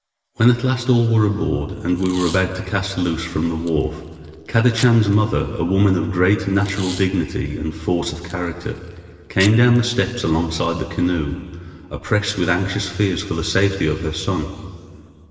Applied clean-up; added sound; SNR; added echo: none; Packing tape, duct tape; 19 dB; reverberation time 2.3 s.